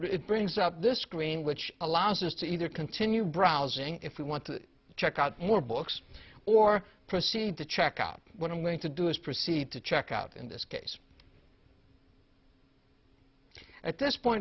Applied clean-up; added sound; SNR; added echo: none; none; none; none.